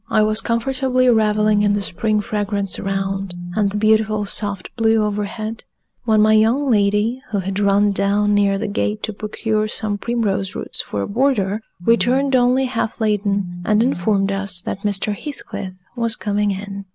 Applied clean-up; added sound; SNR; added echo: none; Telephone; 13 dB; none.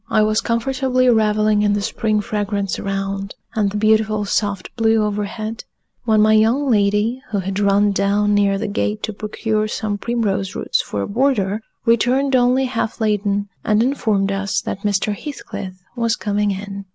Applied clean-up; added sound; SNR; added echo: none; none; none; none.